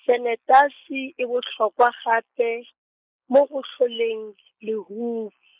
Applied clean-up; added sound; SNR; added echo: neural mask model Resemble Enhance denoiser.